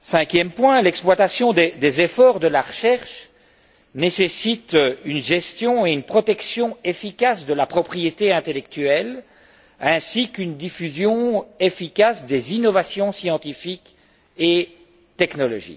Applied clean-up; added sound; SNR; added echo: none; none; none; none.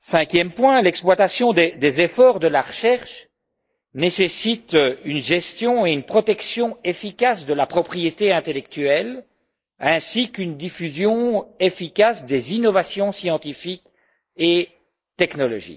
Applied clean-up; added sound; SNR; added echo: neural mask model Resemble Enhance denoiser.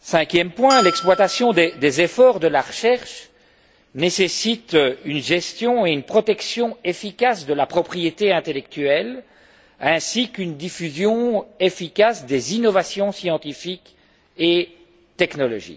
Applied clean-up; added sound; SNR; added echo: none; Bell; 8 dB; none.